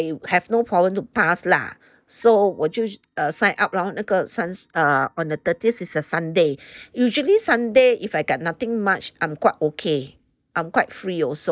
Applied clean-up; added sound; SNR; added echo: neural mask model DeepFilterNet 3.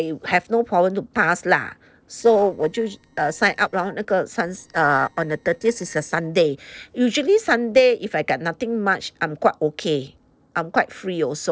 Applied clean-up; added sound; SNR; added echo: neural separator model SepFormer DNS4.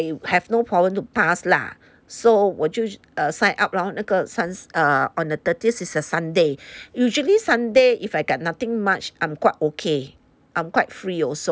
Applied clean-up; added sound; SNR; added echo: none; none; none; none.